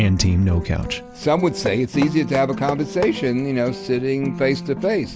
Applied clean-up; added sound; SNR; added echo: none; Knock; 13 dB; none.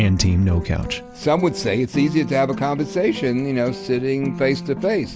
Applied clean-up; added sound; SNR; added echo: none; none; none; none.